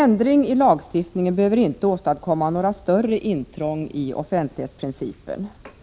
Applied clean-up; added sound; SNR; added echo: none; none; none; none.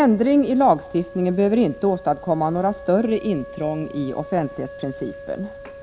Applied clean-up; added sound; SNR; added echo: none; Wind instrument, woodwind instrument; 17 dB; none.